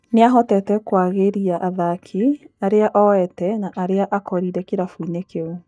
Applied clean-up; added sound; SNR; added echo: neural mask model DeepFilterNet 3.